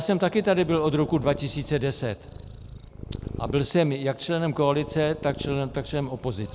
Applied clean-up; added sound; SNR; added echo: none; Purr; 14 dB; none.